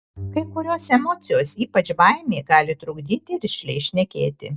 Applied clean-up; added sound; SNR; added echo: none; Bowed string instrument; 19 dB; none.